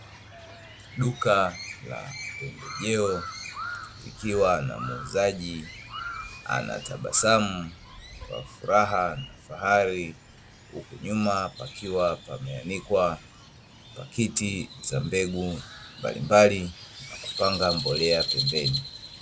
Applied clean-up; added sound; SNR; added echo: none; Crow; 10 dB; none.